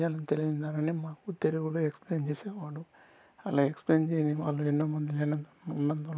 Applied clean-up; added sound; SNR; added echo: none; none; none; none.